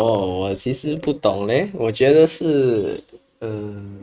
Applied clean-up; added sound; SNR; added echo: neural mask model RNNoise.